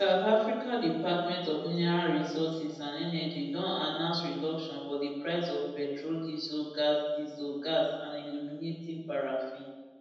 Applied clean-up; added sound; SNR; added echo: none; none; none; reverberation time 1.1 s.